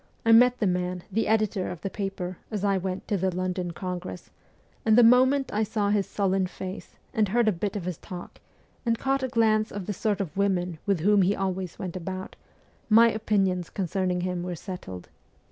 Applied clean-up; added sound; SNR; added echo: none; none; none; none.